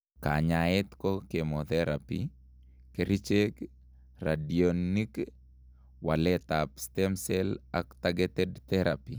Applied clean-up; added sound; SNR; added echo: none; none; none; none.